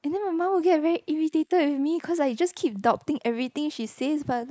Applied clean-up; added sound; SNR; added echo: neural mask model Resemble Enhance denoiser.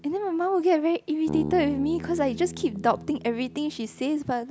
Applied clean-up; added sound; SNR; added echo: none; Bass guitar; 13 dB; none.